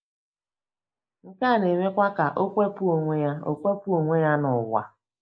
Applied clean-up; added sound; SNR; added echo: neural mask model Resemble Enhance denoiser.